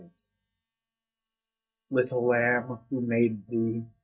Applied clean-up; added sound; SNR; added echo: neural mask model DeepFilterNet 3.